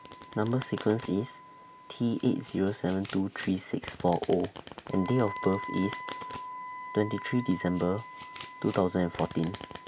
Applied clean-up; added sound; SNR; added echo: none; Wind instrument, woodwind instrument + Domestic sounds, home sounds; 12 dB; none.